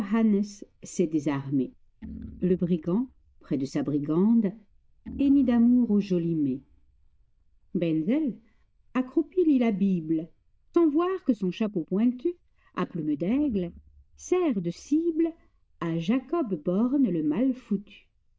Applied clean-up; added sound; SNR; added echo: neural diffusion model UNIVERSE++.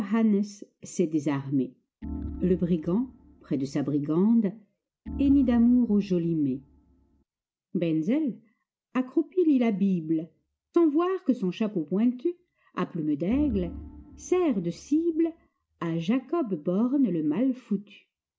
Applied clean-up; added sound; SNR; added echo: none; Organ; 14 dB; none.